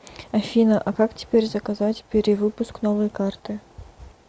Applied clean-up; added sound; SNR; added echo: none; none; none; none.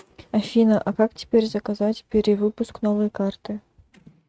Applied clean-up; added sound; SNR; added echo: neural mask model RNNoise.